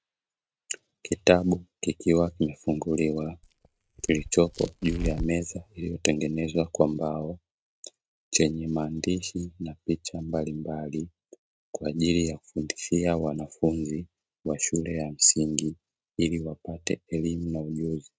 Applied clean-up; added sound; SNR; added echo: neural mask model RNNoise.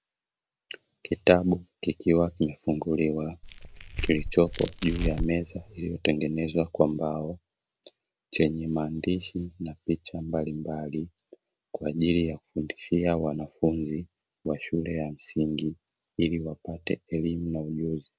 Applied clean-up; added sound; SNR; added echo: none; Tearing; 5 dB; none.